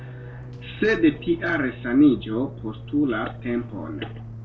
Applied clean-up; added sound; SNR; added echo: none; Fixed-wing aircraft, airplane; 13 dB; reverberation time 0.2 s.